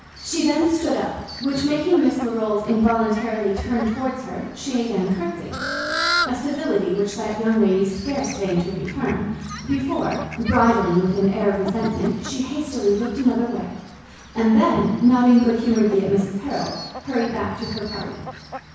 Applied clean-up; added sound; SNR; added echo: none; Fowl; 12 dB; reverberation time 1.1 s.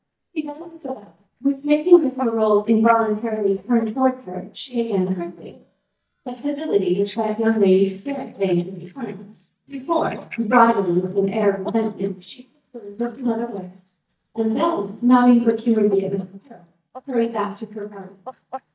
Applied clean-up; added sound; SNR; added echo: neural mask model DeepFilterNet 3.